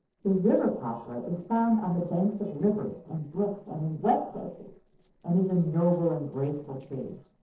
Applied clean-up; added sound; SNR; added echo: neural separator model SepFormer DNS4.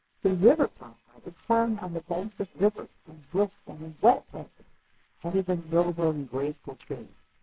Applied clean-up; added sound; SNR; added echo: neural separator model SepFormer WHAMR!.